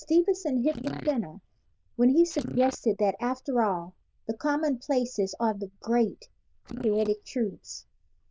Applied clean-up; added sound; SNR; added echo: neural diffusion model UNIVERSE++.